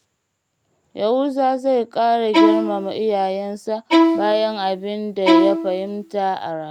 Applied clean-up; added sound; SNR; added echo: none; Bowed string instrument; -2 dB; none.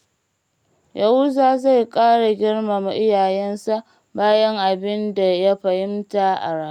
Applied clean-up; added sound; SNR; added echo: none; none; none; none.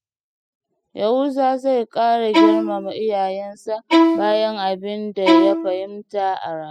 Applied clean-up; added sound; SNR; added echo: classical method spectral subtraction.